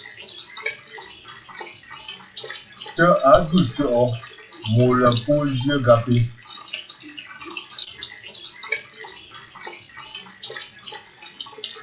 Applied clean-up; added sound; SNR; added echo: classical method WPE with log-MMSE.